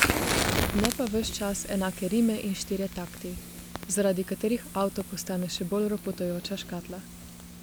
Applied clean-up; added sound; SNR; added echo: none; Fire; 3 dB; none.